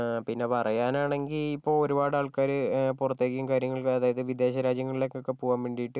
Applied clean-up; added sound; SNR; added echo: none; none; none; none.